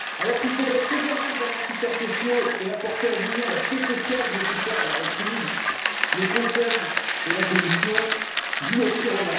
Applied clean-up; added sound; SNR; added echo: none; Bicycle; -1 dB; reverberation time 1.0 s.